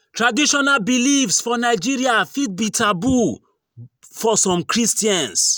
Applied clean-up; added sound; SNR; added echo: none; none; none; none.